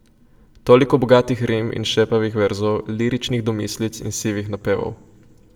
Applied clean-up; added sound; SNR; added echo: none; none; none; reverberation time 0.6 s.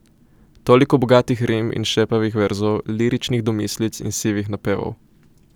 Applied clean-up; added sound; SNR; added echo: none; none; none; none.